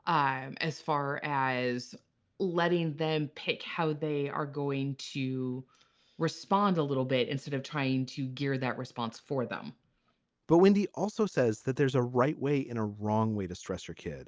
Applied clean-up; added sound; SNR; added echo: none; none; none; none.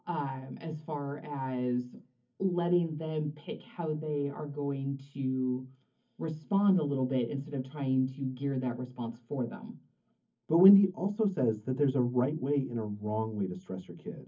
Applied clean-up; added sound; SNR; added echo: none; none; none; reverberation time 0.3 s.